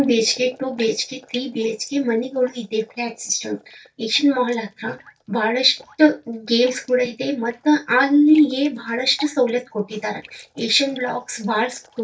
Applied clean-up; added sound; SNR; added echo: neural mask model DeepFilterNet 3.